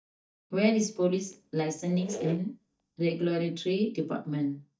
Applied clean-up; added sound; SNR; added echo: neural mask model DeepFilterNet 3.